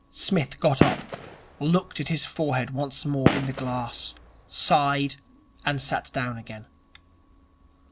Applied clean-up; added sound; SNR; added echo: none; Gunshot, gunfire; 2 dB; none.